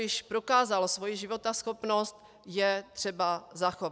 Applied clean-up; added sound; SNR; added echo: none; none; none; none.